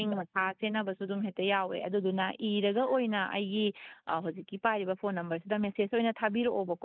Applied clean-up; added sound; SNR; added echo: neural mask model Resemble Enhance denoiser.